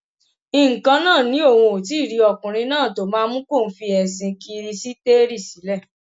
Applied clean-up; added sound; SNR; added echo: none; none; none; none.